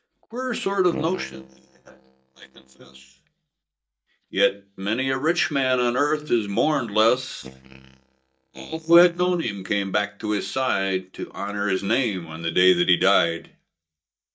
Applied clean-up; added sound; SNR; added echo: neural mask model DeepFilterNet 3.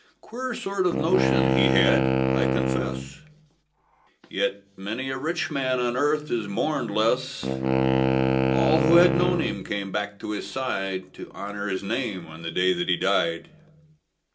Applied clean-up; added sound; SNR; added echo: none; Wind instrument, woodwind instrument; -2 dB; reverberation time 0.2 s.